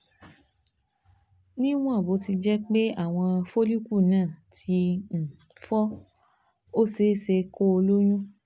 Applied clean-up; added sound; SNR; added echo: none; none; none; none.